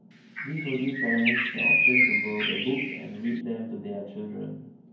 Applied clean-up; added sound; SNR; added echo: none; Bird; -5 dB; reverberation time 0.9 s.